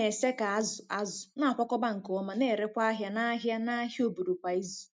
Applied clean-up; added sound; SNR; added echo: none; none; none; none.